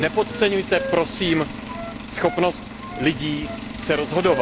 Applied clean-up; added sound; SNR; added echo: none; Wind instrument, woodwind instrument + Engine; 8 dB; none.